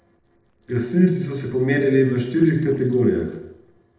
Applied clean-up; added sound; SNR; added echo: neural separator model SepFormer DNS4.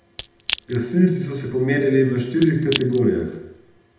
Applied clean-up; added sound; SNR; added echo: none; Crack / Crushing; 13 dB; reverberation time 0.8 s.